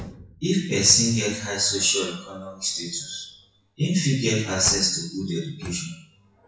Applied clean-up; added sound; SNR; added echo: classical method WPE with log-MMSE.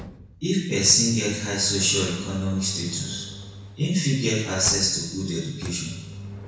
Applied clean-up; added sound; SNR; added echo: none; Engine; 14 dB; reverberation time 1.0 s.